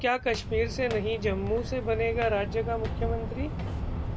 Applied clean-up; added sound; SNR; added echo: none; Walk, footsteps; 3 dB; none.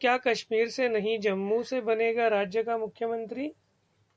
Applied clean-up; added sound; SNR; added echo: none; none; none; none.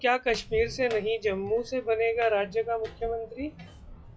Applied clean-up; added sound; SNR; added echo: classical method log-MMSE.